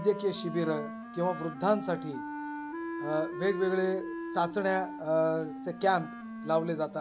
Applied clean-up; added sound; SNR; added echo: none; Wind instrument, woodwind instrument; 8 dB; none.